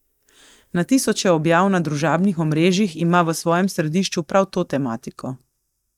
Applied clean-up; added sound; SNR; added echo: neural mask model DeepFilterNet 3.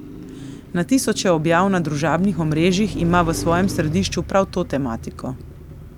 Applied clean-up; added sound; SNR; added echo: none; Car passing by; 11 dB; none.